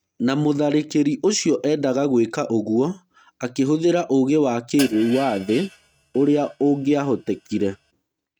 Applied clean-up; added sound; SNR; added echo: neural mask model RNNoise.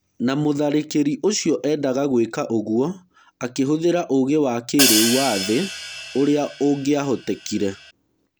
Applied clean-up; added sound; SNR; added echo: none; Hi-hat; 4 dB; none.